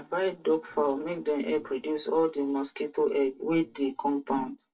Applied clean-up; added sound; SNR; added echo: neural separator model SepFormer DNS4.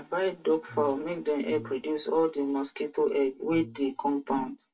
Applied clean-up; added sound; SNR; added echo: none; Brass instrument; 19 dB; reverberation time 0.1 s.